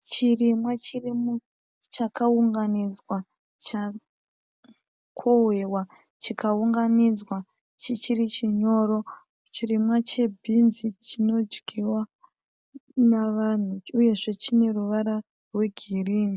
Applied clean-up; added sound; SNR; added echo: none; none; none; none.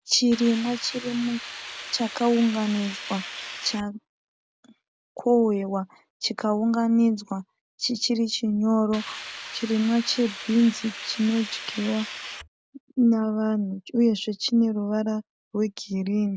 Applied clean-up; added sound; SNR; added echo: none; Hiss; 12 dB; none.